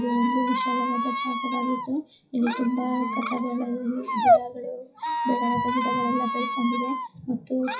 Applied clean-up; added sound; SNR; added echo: classical method WPE with log-MMSE.